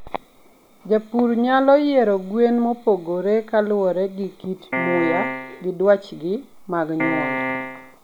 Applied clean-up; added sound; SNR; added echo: none; Piano; 4 dB; none.